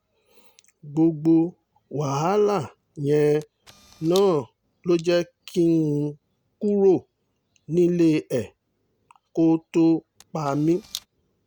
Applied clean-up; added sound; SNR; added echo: none; Camera; 18 dB; none.